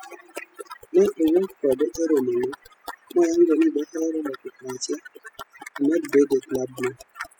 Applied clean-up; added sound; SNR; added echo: classical method spectral subtraction.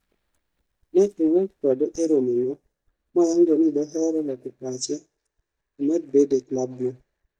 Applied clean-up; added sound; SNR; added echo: neural mask model DeepFilterNet 3.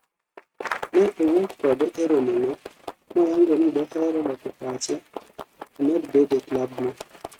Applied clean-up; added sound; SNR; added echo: neural mask model RNNoise.